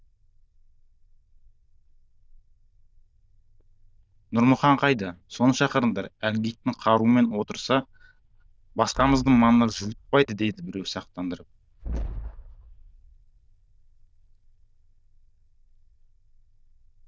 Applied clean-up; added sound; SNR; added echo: neural diffusion model UNIVERSE++.